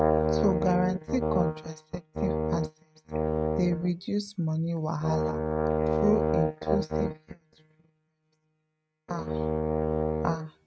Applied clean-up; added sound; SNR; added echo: neural mask model RNNoise.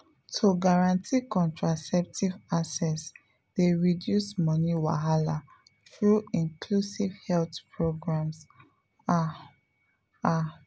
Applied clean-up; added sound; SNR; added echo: none; none; none; none.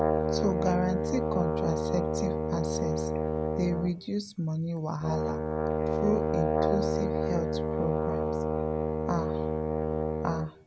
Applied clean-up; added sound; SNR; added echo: none; Brass instrument; -4 dB; none.